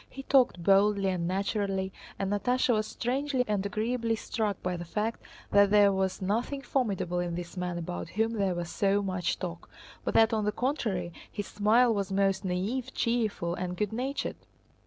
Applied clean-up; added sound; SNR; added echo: none; none; none; none.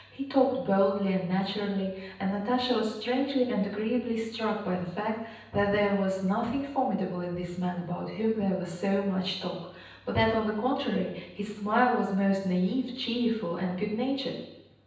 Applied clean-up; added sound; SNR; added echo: none; none; none; reverberation time 0.9 s.